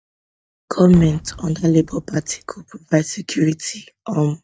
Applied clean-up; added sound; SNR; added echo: neural mask model DeepFilterNet 3.